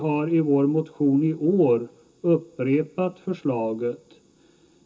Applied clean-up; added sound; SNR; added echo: none; none; none; reverberation time 0.2 s.